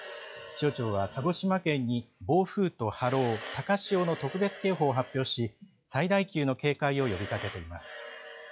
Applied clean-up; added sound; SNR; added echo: classical method log-MMSE.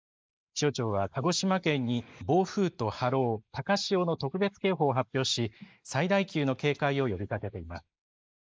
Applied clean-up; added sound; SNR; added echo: neural mask model Resemble Enhance denoiser.